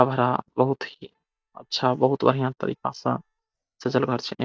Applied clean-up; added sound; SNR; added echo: neural mask model DeepFilterNet 3.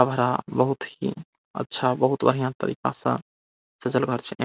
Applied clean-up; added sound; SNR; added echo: none; none; none; none.